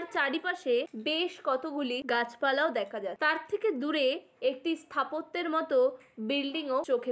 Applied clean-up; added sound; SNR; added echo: none; none; none; none.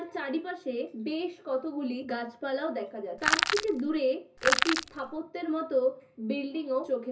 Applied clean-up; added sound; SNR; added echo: none; Crushing; -2 dB; reverberation time 0.4 s.